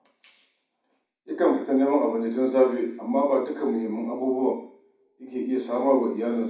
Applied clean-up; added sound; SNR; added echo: none; none; none; reverberation time 0.6 s.